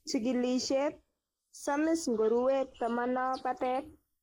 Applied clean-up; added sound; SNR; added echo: neural mask model Resemble Enhance denoiser.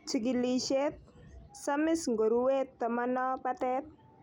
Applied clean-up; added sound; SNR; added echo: none; none; none; none.